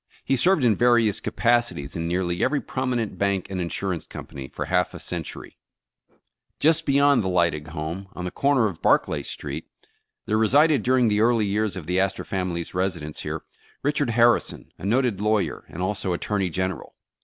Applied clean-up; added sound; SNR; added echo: none; none; none; none.